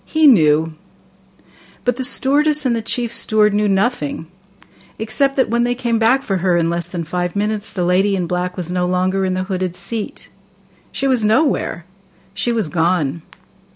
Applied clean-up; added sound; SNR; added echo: none; none; none; none.